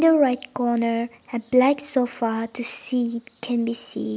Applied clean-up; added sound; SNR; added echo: none; none; none; none.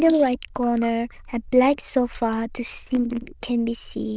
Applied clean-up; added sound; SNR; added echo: neural diffusion model UNIVERSE++.